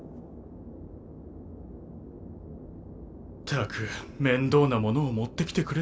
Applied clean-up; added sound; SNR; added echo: none; none; none; none.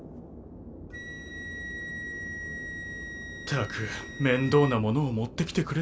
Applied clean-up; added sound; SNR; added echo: none; Wind instrument, woodwind instrument; 12 dB; none.